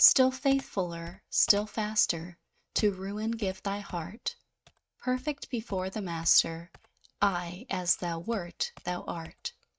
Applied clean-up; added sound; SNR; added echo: neural mask model RNNoise.